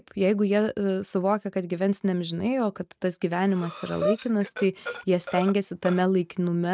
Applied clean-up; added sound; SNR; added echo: neural mask model RNNoise.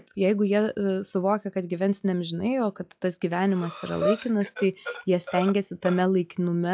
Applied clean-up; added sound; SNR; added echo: classical method log-MMSE.